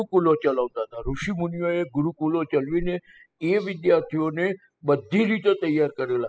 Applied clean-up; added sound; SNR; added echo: classical method spectral subtraction.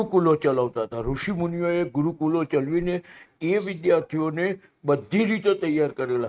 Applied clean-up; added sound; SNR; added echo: neural mask model RNNoise.